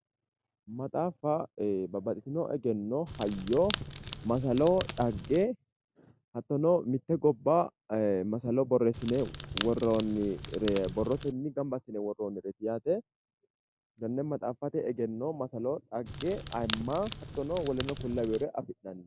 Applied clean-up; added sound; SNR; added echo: none; Crackle; 6 dB; none.